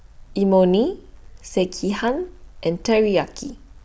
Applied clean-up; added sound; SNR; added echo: none; none; none; none.